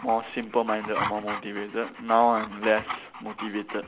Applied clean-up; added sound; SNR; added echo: none; Dog; 9 dB; none.